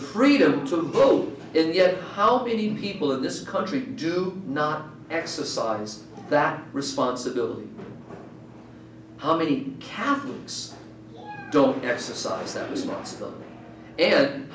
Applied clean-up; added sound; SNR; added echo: none; none; none; none.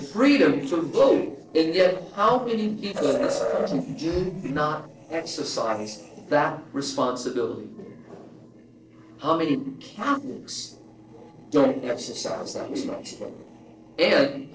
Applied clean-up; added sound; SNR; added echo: neural separator model SepFormer DNS4.